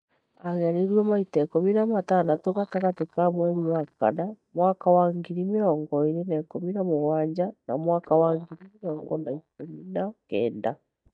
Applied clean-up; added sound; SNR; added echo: neural mask model DeepFilterNet 3.